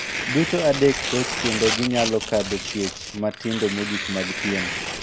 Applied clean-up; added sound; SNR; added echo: none; Tearing; 4 dB; none.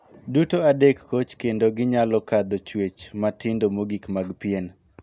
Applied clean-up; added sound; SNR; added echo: none; none; none; none.